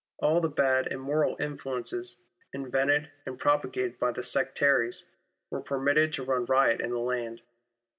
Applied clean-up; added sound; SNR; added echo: none; none; none; none.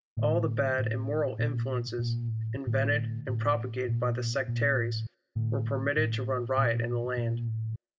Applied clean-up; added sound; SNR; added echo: none; Bass guitar; -1 dB; none.